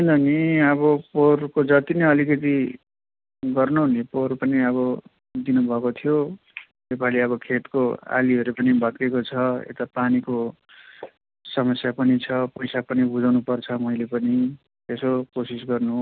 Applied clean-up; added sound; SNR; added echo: none; none; none; none.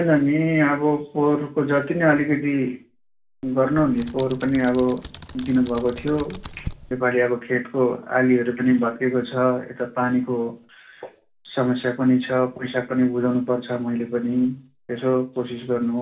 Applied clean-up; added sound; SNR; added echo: none; Computer keyboard; 15 dB; reverberation time 0.3 s.